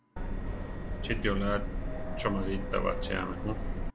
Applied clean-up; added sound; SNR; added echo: none; Subway, metro, underground; -2 dB; none.